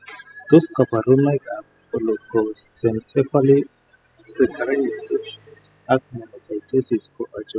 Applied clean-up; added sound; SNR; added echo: classical method spectral subtraction.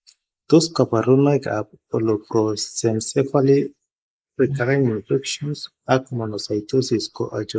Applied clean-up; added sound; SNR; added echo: neural mask model Resemble Enhance denoiser.